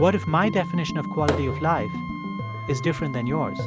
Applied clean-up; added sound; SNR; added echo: none; Wind instrument, woodwind instrument + Fireworks; 11 dB; none.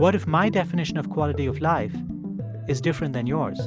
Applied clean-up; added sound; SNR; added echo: none; none; none; none.